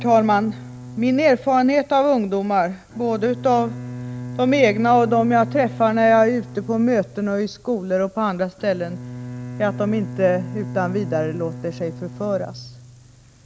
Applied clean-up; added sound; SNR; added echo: none; Bowed string instrument; 13 dB; none.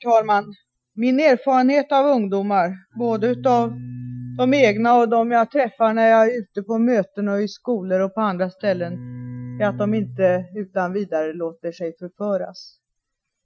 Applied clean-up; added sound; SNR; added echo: classical method Wiener filter.